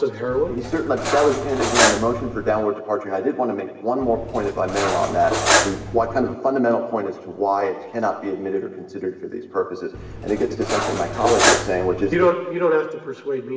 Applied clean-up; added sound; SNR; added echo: none; Cutlery, silverware; 1 dB; reverberation time 2.2 s.